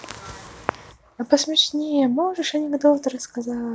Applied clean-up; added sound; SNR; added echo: none; none; none; none.